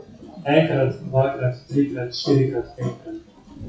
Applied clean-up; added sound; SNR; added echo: classical method WPE with log-MMSE.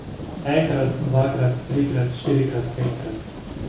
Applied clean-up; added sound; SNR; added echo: none; Thunder; 10 dB; reverberation time 0.5 s.